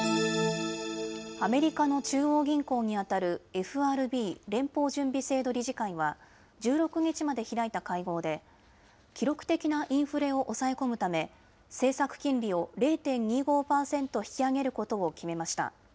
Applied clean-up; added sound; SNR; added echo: none; none; none; none.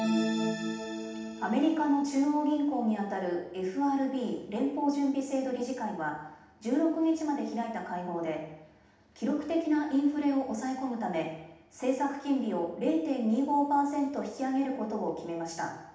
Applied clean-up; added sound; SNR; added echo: none; none; none; reverberation time 0.8 s.